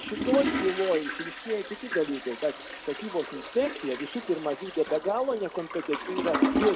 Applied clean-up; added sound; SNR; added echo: none; Toilet flush; 3 dB; none.